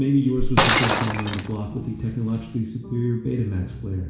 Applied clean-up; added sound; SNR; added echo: none; Shatter; 0 dB; reverberation time 0.7 s.